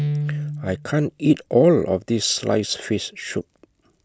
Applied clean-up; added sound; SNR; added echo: none; Guitar; 10 dB; none.